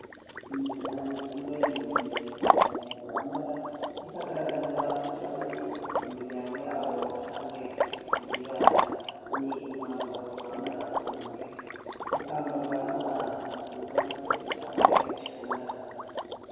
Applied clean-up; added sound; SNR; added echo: none; Liquid; -4 dB; reverberation time 2.2 s.